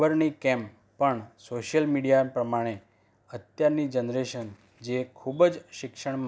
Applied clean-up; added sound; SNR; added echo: none; none; none; none.